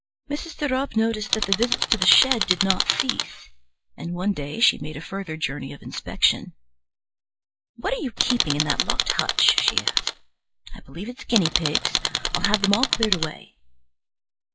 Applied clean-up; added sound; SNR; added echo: classical method log-MMSE.